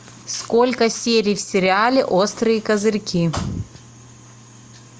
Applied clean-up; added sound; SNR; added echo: none; none; none; none.